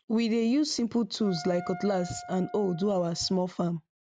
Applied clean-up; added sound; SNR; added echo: none; Wind instrument, woodwind instrument; 16 dB; none.